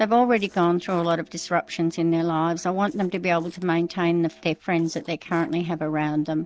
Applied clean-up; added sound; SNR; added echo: neural separator model SepFormer DNS4.